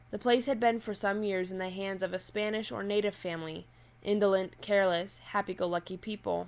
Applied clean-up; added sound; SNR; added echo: none; none; none; none.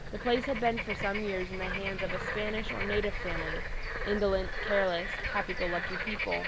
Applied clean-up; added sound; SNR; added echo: none; Bird / Frog; 1 dB; none.